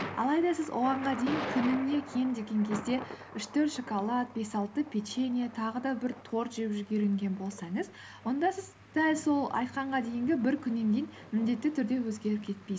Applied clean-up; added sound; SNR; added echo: none; Thunder; 13 dB; none.